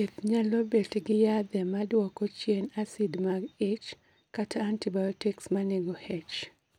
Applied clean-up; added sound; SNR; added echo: none; none; none; none.